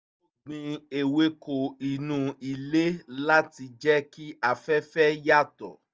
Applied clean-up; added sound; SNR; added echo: none; none; none; none.